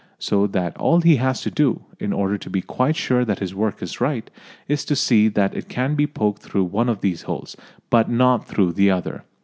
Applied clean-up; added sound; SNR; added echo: none; none; none; none.